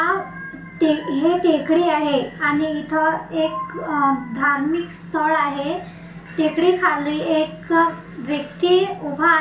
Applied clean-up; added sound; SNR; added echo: none; none; none; reverberation time 0.4 s.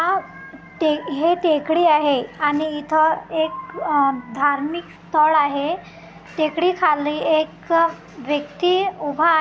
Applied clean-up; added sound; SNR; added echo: none; none; none; none.